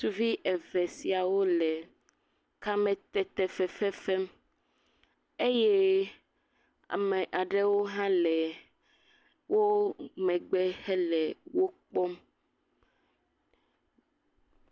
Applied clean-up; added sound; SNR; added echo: none; none; none; none.